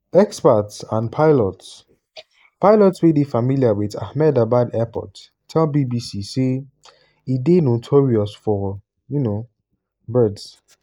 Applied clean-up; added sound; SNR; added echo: neural mask model Resemble Enhance denoiser.